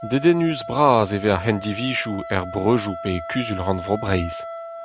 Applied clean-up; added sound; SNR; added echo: none; Wind instrument, woodwind instrument; 12 dB; none.